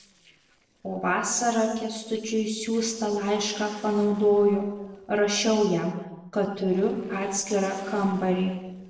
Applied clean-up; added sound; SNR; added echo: neural separator model SepFormer DNS4.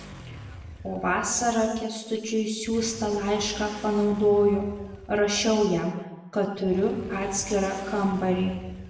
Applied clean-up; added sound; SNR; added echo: none; Motorcycle / Accelerating, revving, vroom; 17 dB; reverberation time 1.2 s.